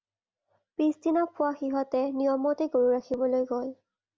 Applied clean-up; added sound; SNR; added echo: none; none; none; none.